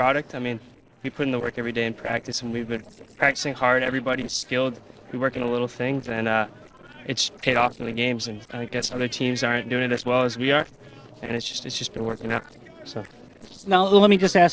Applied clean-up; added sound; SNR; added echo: neural separator model SepFormer DNS4.